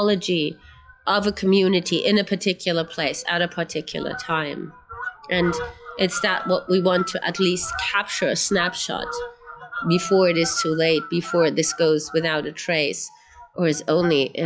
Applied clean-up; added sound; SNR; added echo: classical method log-MMSE.